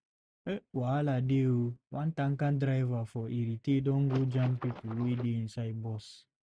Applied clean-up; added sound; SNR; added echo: neural mask model RNNoise.